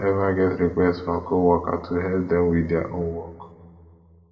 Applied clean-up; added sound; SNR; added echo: none; none; none; reverberation time 1.4 s.